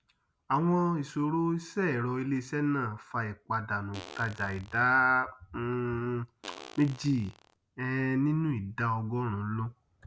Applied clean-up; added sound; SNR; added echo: none; Fart; 19 dB; none.